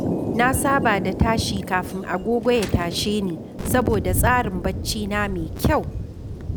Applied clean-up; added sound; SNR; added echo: none; Thunder; 5 dB; none.